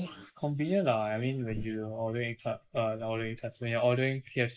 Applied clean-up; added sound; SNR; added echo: neural mask model Resemble Enhance denoiser.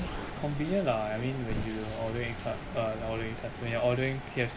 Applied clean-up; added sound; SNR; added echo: none; Explosion + Growling; 9 dB; none.